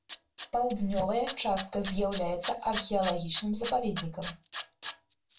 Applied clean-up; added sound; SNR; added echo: none; Tools; 3 dB; reverberation time 0.2 s.